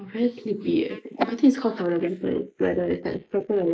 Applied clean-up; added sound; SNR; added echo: neural mask model Resemble Enhance denoiser.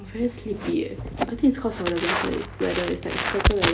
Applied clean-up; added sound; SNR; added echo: none; none; none; none.